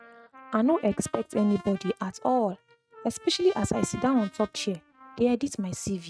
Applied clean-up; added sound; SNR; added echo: neural mask model RNNoise.